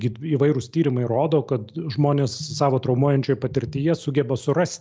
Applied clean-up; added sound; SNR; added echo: none; none; none; none.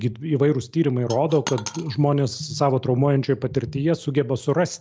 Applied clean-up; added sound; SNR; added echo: none; Coin (dropping); 14 dB; none.